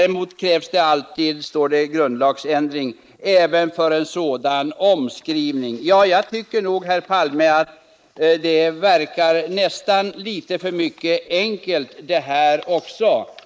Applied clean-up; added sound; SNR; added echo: neural mask model Resemble Enhance denoiser.